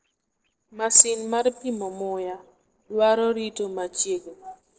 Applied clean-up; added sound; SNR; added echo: neural separator model SepFormer DNS4.